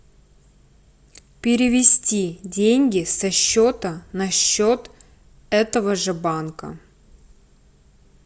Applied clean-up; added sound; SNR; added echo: none; none; none; none.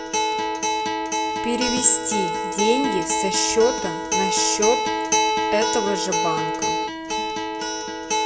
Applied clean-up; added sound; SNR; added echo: none; Acoustic guitar; -2 dB; reverberation time 1.9 s.